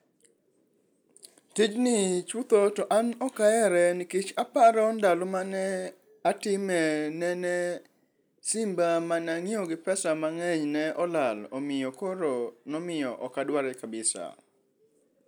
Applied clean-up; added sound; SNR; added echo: none; none; none; none.